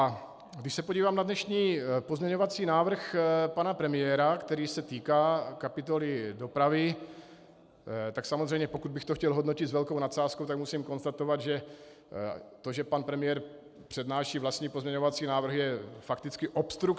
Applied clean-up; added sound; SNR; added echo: none; none; none; none.